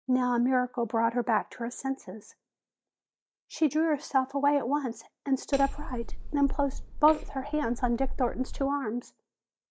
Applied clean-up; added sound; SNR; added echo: neural mask model DeepFilterNet 3.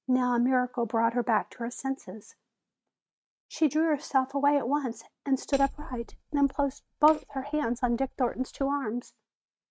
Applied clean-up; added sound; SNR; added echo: neural mask model RNNoise.